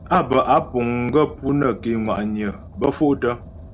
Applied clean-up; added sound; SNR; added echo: none; Car; 18 dB; none.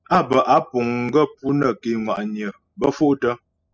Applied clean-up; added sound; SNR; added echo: classical method spectral subtraction.